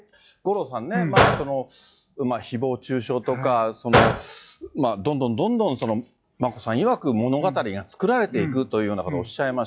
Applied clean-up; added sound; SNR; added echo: classical method log-MMSE.